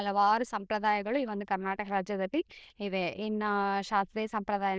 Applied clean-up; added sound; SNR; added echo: neural diffusion model UNIVERSE++.